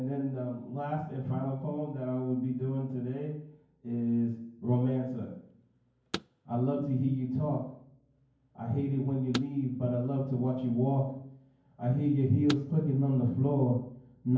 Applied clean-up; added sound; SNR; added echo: none; Car; 17 dB; reverberation time 0.9 s.